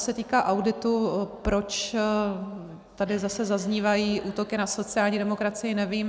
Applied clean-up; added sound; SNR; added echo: none; none; none; none.